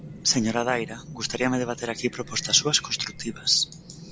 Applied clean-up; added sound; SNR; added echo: none; Chirp, tweet; 15 dB; none.